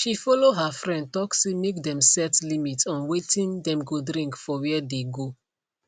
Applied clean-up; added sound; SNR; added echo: none; none; none; none.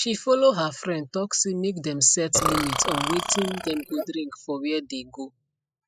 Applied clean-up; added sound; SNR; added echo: classical method spectral subtraction.